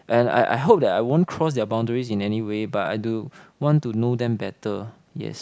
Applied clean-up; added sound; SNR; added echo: none; none; none; none.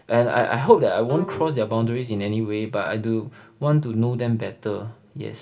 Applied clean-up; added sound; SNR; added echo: none; Bowed string instrument; 17 dB; reverberation time 0.5 s.